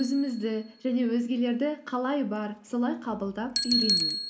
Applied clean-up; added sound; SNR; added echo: none; Bicycle; 4 dB; none.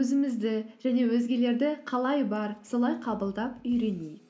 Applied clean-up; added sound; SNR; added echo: none; none; none; none.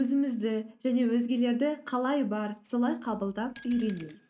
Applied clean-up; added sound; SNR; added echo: neural mask model RNNoise.